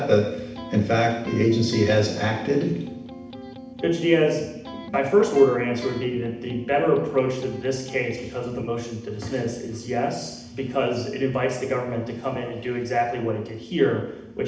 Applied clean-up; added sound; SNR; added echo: none; Electric guitar; 17 dB; reverberation time 0.8 s.